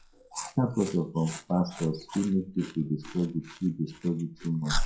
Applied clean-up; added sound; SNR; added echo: classical method WPE with log-MMSE.